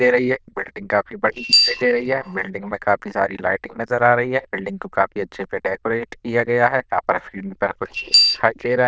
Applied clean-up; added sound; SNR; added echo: neural diffusion model UNIVERSE++.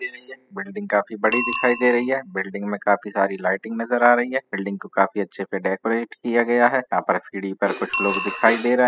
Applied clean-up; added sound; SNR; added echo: classical method spectral subtraction.